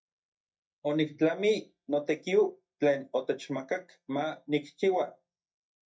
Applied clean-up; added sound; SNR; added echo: neural mask model DeepFilterNet 3.